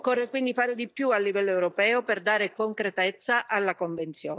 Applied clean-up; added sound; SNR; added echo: neural mask model DeepFilterNet 3.